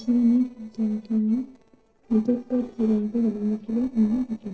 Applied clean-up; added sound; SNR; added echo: neural separator model SepFormer DNS4.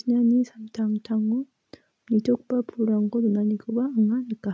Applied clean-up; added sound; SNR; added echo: none; none; none; none.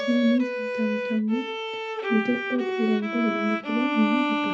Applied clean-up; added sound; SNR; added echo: none; Bowed string instrument; 2 dB; reverberation time 0.3 s.